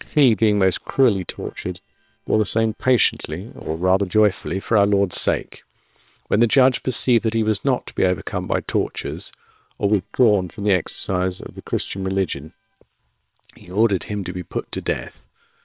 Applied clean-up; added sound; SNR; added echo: neural separator model SepFormer WHAM!.